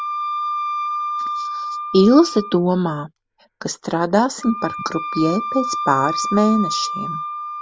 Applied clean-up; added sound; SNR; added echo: none; Wind instrument, woodwind instrument; 6 dB; none.